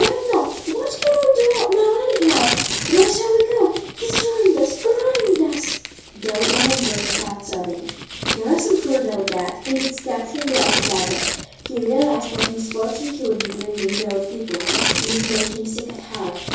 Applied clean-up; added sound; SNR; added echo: none; Tearing; 5 dB; reverberation time 0.6 s.